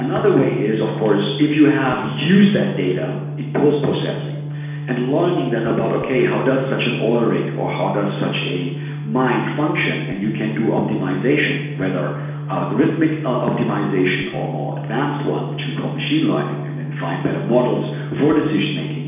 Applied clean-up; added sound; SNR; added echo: none; Organ; 7 dB; reverberation time 1.1 s.